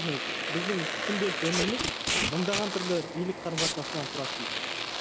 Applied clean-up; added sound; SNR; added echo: none; Packing tape, duct tape + Domestic sounds, home sounds; -1 dB; none.